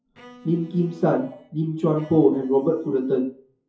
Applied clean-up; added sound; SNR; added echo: classical method WPE with log-MMSE.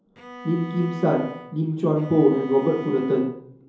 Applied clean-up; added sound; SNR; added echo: none; Bowed string instrument; 16 dB; reverberation time 2.8 s.